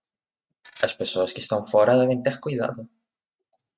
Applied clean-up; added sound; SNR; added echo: neural mask model RNNoise.